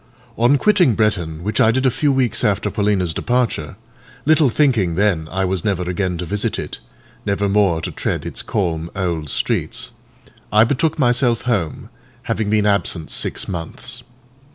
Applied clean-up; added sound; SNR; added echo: none; none; none; none.